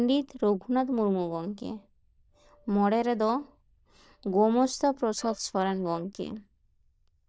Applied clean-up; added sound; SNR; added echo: neural diffusion model UNIVERSE++.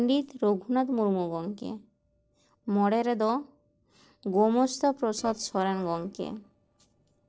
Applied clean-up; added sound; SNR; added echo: neural separator model SepFormer DNS4.